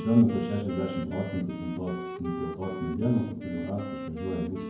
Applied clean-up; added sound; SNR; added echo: none; Wind instrument, woodwind instrument; 9 dB; reverberation time 0.9 s.